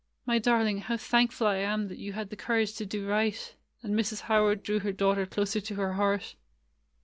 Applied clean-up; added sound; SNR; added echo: neural separator model SepFormer DNS4.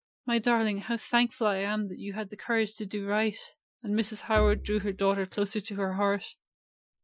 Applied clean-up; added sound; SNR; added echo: classical method Wiener filter.